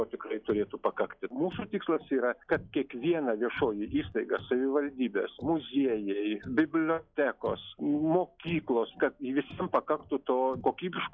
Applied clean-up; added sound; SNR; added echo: classical method log-MMSE.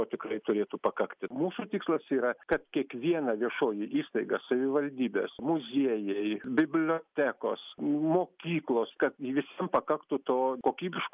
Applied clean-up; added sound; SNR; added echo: none; none; none; none.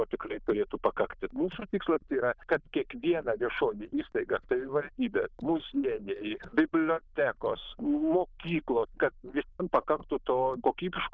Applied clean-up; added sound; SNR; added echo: neural diffusion model UNIVERSE++.